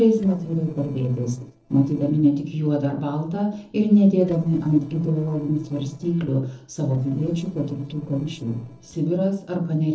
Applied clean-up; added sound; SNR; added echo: neural separator model SepFormer DNS4.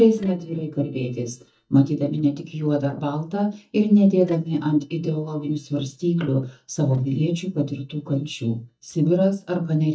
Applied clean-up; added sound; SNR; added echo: neural mask model DeepFilterNet 3.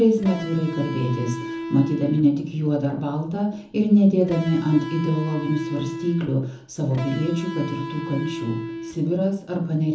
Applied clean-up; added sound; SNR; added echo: none; Electric guitar; 10 dB; reverberation time 0.6 s.